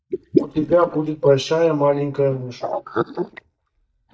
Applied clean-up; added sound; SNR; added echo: neural mask model DeepFilterNet 3.